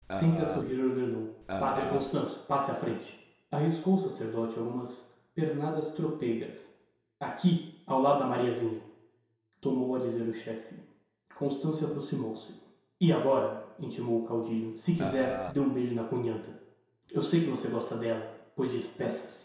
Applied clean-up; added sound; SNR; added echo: none; Burping, eructation; 6 dB; reverberation time 0.7 s.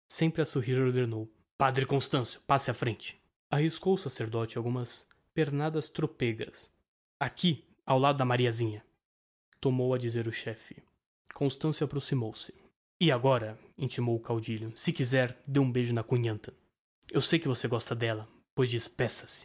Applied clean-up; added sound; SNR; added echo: none; none; none; none.